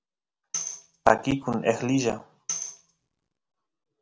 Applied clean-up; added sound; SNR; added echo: none; Tambourine; 10 dB; none.